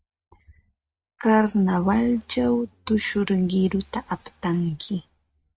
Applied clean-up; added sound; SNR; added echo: neural mask model RNNoise.